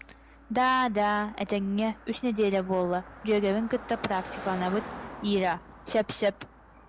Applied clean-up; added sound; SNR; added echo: none; Car passing by; 16 dB; none.